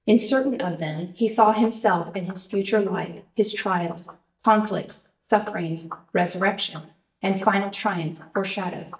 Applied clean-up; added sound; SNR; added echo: neural mask model DeepFilterNet 3.